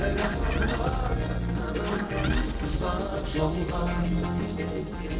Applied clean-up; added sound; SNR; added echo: neural separator model SepFormer DNS4.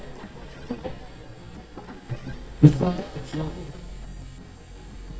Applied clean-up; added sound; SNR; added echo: neural mask model DeepFilterNet 3.